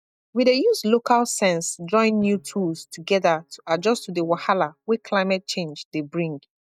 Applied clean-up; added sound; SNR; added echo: neural mask model DeepFilterNet 3.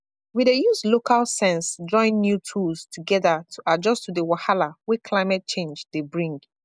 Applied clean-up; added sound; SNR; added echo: none; none; none; none.